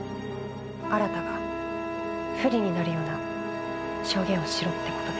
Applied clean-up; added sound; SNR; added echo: none; Wind instrument, woodwind instrument; 3 dB; none.